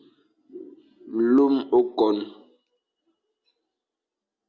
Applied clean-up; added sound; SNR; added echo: none; none; none; none.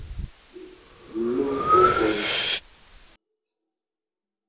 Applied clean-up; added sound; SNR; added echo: none; Breathing; -3 dB; reverberation time 0.6 s.